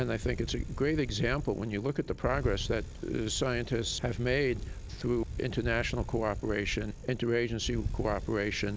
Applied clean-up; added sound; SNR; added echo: none; Bicycle; 7 dB; none.